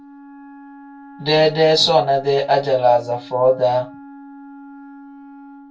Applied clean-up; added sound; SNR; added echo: none; Wind instrument, woodwind instrument; 20 dB; reverberation time 0.2 s.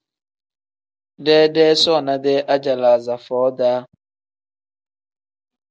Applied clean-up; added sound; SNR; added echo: none; none; none; none.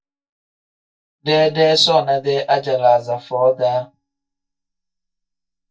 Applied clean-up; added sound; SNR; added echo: neural mask model DeepFilterNet 3.